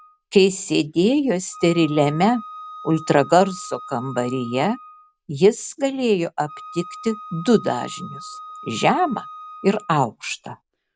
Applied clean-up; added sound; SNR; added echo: none; Wind instrument, woodwind instrument; 18 dB; none.